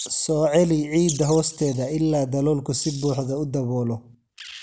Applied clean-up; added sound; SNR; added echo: none; Wild animals; 17 dB; none.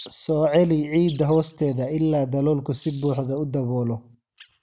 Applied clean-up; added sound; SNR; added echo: neural mask model RNNoise.